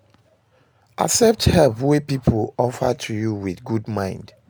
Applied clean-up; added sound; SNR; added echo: none; none; none; none.